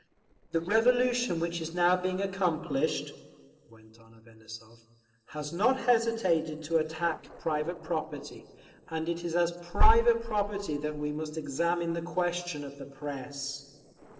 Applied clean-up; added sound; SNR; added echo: neural separator model SepFormer DNS4.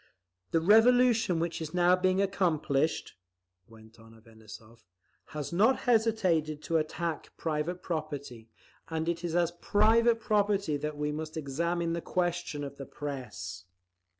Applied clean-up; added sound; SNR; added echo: none; none; none; none.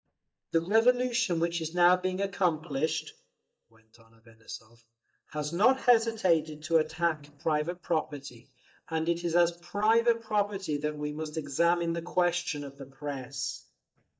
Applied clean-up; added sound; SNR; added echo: neural mask model DeepFilterNet 3.